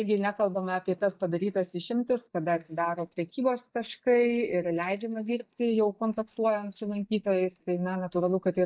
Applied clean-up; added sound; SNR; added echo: neural mask model DeepFilterNet 3.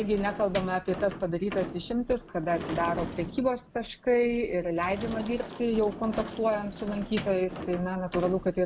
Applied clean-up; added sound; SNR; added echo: none; Sliding door / Slam; 11 dB; none.